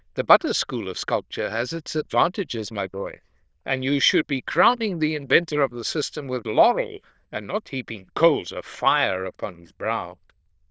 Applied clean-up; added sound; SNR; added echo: neural diffusion model UNIVERSE++.